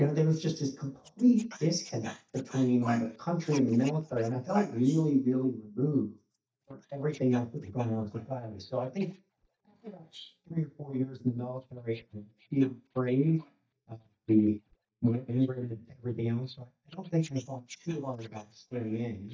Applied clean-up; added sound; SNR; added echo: neural mask model DeepFilterNet 3.